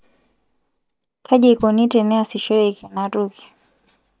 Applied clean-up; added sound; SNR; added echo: neural mask model DeepFilterNet 3.